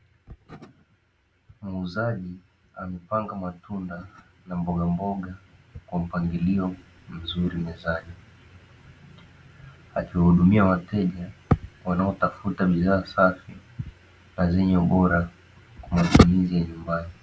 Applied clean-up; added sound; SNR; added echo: none; none; none; none.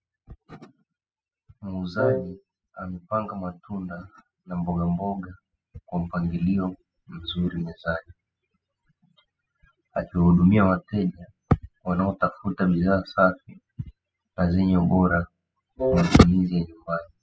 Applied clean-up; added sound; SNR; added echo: classical method spectral subtraction.